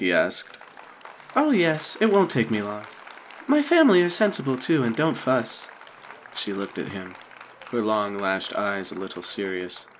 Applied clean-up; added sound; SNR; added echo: none; Applause; 20 dB; none.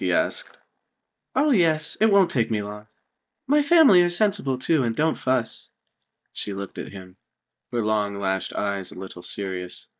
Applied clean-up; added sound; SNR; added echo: neural mask model DeepFilterNet 3.